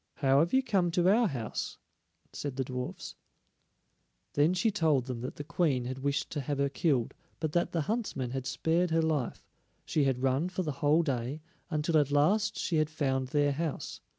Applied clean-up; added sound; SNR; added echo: none; none; none; none.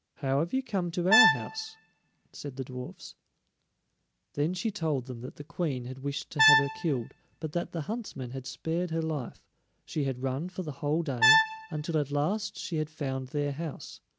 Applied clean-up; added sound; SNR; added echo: none; Brass instrument; -3 dB; none.